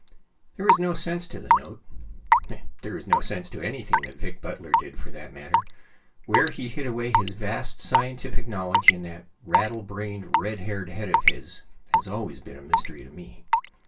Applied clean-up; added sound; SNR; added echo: none; Raindrop / Drip / Water tap, faucet; 0 dB; reverberation time 0.2 s.